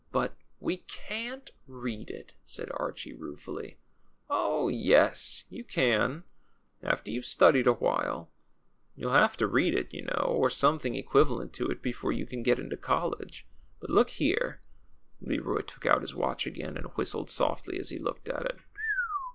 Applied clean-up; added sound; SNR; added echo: none; none; none; none.